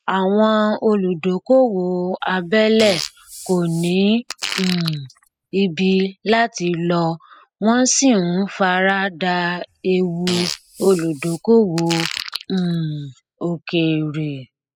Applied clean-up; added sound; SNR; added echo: classical method spectral subtraction.